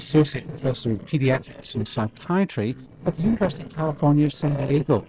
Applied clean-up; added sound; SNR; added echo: neural separator model SepFormer DNS4.